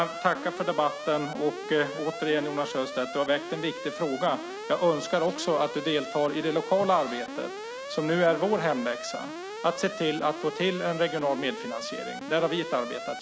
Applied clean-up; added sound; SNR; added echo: none; Alarm; 10 dB; none.